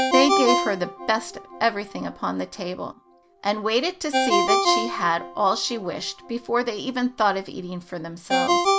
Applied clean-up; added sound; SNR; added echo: none; Ringtone; 1 dB; none.